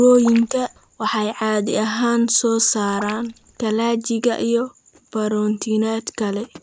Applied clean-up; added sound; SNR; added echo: none; Raindrop; 19 dB; none.